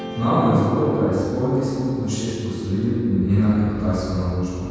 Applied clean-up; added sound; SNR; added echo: none; Guitar; 14 dB; reverberation time 2.1 s.